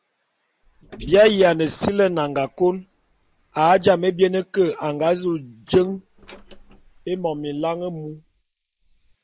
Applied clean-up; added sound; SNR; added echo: neural mask model Resemble Enhance denoiser.